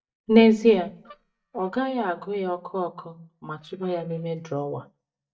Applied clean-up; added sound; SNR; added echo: neural mask model DeepFilterNet 3.